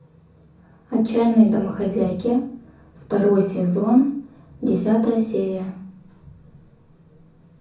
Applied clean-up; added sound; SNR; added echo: none; Chirp, tweet; 15 dB; reverberation time 0.6 s.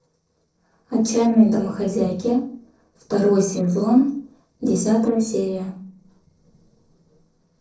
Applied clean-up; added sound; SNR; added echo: neural separator model SepFormer DNS4.